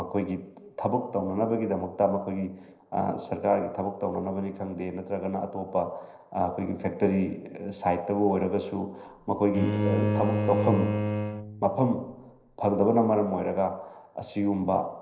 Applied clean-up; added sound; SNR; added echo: neural separator model SepFormer DNS4.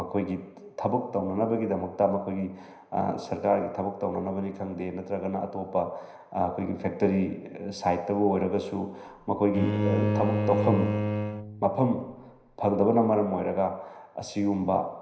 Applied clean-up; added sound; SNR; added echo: none; Bowed string instrument; 1 dB; reverberation time 0.9 s.